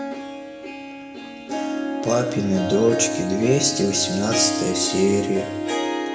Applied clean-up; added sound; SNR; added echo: none; Harp; 3 dB; reverberation time 1.1 s.